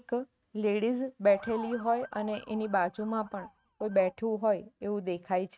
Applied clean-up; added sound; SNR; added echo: neural mask model RNNoise.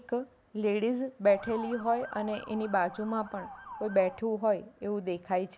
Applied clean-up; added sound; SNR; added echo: none; Motor vehicle (road) / Siren; 14 dB; none.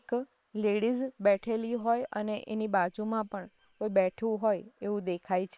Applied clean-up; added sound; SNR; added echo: neural separator model SepFormer WHAM!.